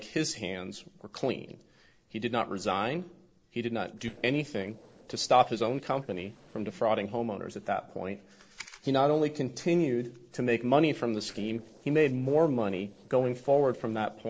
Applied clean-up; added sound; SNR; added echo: neural separator model SepFormer DNS4.